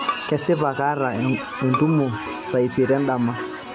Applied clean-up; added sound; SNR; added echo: none; Bowed string instrument; 13 dB; none.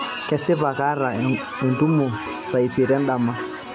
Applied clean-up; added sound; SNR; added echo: none; none; none; none.